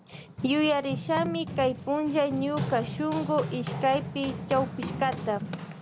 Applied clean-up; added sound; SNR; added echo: none; Run; 7 dB; none.